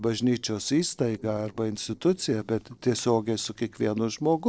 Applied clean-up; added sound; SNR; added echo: neural separator model SepFormer DNS4.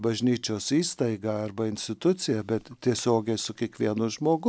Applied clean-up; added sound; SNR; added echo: none; none; none; none.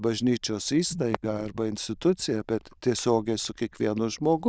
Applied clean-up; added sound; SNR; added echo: neural diffusion model UNIVERSE++.